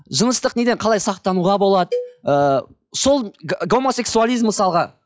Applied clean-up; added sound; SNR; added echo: classical method log-MMSE.